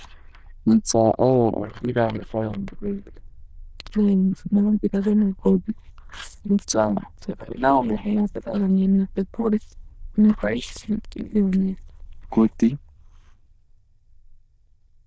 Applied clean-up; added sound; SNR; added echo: neural diffusion model UNIVERSE++.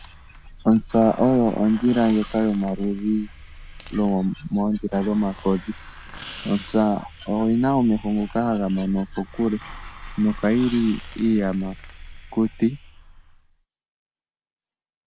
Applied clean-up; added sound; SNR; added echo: none; Hiss; 16 dB; none.